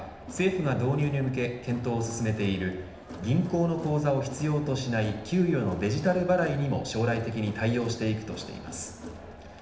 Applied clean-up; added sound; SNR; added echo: none; Crowd; 15 dB; reverberation time 0.8 s.